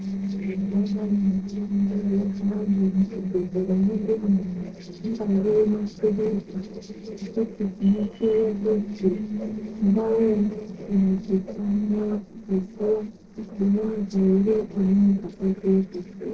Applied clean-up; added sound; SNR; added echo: neural separator model SepFormer DNS4.